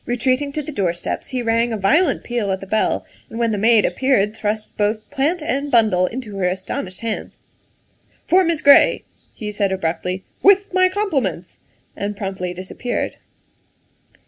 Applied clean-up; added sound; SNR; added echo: none; none; none; none.